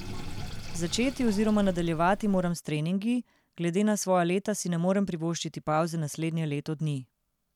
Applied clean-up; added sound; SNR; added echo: none; Sink (filling or washing); 13 dB; none.